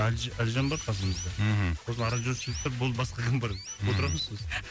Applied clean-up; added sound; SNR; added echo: none; Chirp, tweet; 15 dB; none.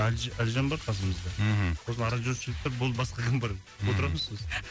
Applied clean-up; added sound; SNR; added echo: none; none; none; none.